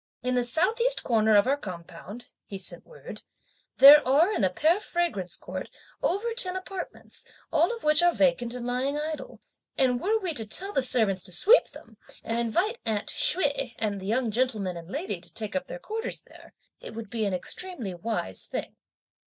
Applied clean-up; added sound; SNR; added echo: neural mask model DeepFilterNet 3.